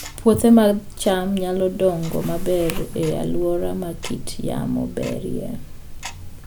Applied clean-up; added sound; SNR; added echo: none; Tick-tock; 9 dB; none.